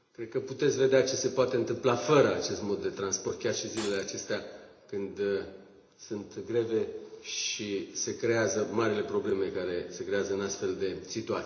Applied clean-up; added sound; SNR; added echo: none; Shatter; 16 dB; reverberation time 0.8 s.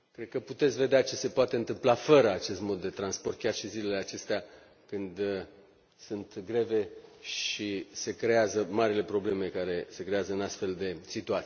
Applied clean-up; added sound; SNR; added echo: none; none; none; none.